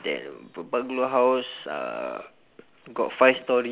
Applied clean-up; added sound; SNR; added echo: none; none; none; none.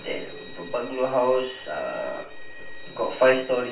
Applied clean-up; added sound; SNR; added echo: none; Bowed string instrument; 18 dB; reverberation time 0.4 s.